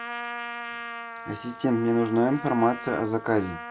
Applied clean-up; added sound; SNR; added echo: none; Trumpet; 10 dB; none.